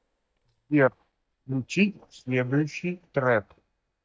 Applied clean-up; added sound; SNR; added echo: neural mask model DeepFilterNet 3.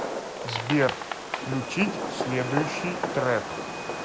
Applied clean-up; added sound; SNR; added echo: none; Fireworks; 2 dB; none.